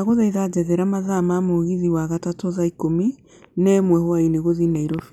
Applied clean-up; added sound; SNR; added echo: none; none; none; none.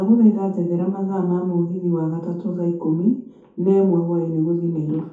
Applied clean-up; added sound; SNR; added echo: none; none; none; reverberation time 0.5 s.